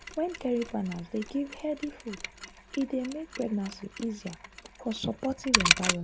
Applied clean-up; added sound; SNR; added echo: none; Mechanisms; 1 dB; none.